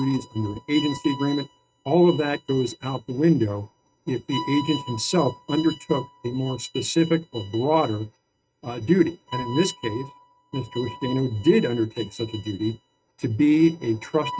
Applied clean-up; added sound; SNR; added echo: neural mask model RNNoise.